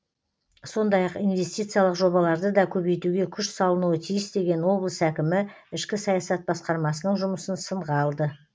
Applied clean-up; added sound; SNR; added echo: none; none; none; none.